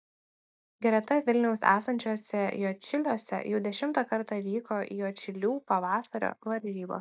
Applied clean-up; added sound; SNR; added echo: neural mask model DeepFilterNet 3.